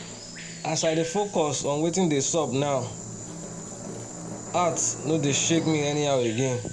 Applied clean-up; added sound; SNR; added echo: none; Drum + Bird vocalization, bird call, bird song; 11 dB; none.